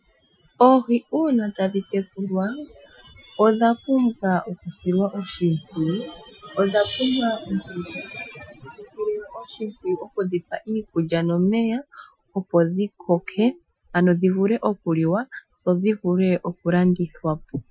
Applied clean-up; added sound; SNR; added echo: classical method Wiener filter.